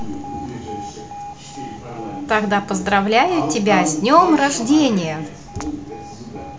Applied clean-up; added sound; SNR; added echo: none; Alarm; 19 dB; none.